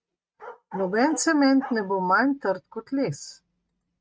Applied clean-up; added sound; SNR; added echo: neural mask model RNNoise.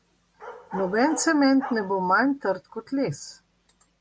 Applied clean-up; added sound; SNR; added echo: none; Bark; 15 dB; none.